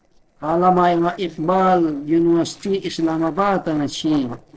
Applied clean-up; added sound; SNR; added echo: neural separator model SepFormer DNS4.